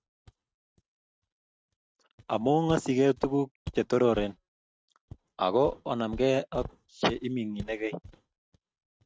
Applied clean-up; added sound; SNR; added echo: neural mask model RNNoise.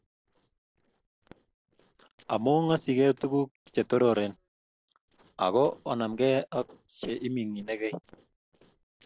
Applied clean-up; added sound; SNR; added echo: neural separator model SepFormer DNS4.